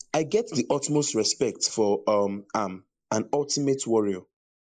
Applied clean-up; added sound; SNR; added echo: neural mask model Resemble Enhance denoiser.